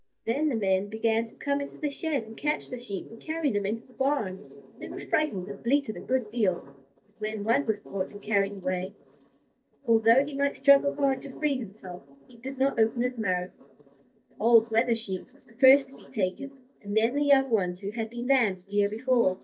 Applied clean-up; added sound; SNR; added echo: neural mask model DeepFilterNet 3.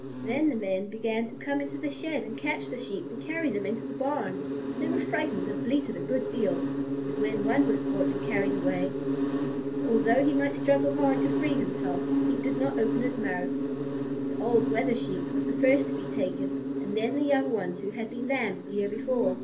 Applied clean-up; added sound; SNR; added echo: none; Insect; 0 dB; reverberation time 0.3 s.